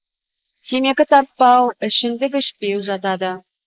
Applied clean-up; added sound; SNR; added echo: neural mask model Resemble Enhance denoiser.